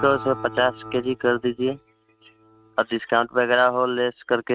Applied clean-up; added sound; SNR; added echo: neural mask model RNNoise.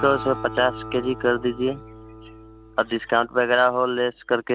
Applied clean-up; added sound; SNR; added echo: none; Acoustic guitar; 15 dB; none.